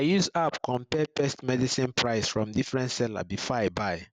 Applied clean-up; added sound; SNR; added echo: none; none; none; none.